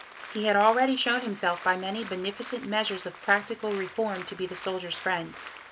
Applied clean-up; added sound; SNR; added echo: none; Applause; 15 dB; none.